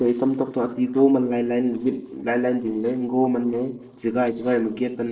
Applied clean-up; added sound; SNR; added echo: neural separator model SepFormer DNS4.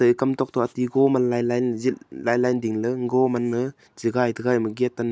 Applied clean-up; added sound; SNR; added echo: none; none; none; none.